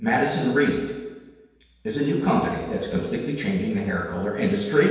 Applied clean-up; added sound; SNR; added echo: none; none; none; reverberation time 1.2 s.